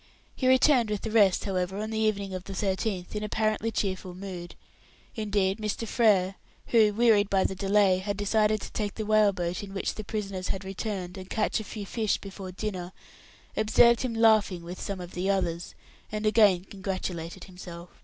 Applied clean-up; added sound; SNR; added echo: none; none; none; none.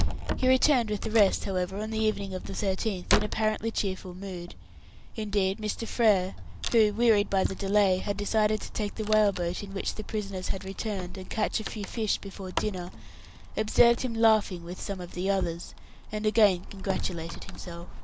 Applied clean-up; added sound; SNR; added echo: none; Wood; 7 dB; none.